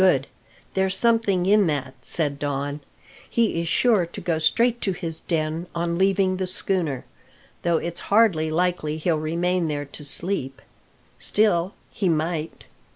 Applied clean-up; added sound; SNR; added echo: none; none; none; none.